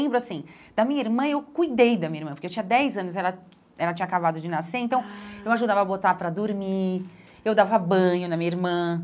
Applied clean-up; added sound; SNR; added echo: none; none; none; none.